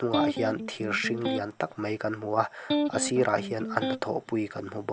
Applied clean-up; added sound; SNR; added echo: none; Electric guitar; 2 dB; none.